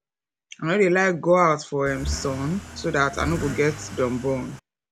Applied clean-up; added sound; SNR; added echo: none; Accelerating, revving, vroom / Car; 10 dB; none.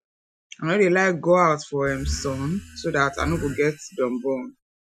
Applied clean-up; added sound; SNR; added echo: classical method Wiener filter.